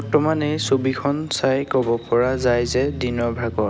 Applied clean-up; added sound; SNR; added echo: none; Truck; 13 dB; none.